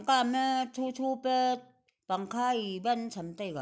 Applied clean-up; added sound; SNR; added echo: none; none; none; none.